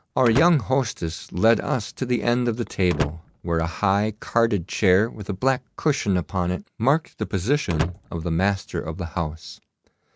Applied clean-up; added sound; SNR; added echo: none; Slam / Wood; 11 dB; none.